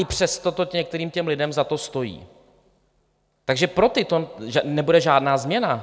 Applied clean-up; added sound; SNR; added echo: none; none; none; none.